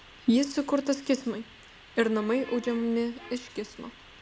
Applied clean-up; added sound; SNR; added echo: none; Bus; 19 dB; none.